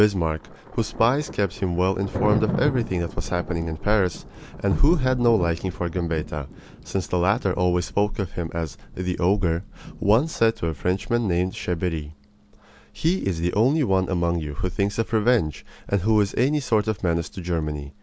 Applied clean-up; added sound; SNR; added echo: none; Thunder; 13 dB; none.